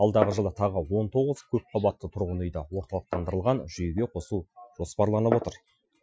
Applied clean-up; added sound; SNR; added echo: classical method Wiener filter.